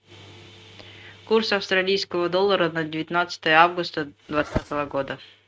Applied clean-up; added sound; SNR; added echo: neural mask model RNNoise.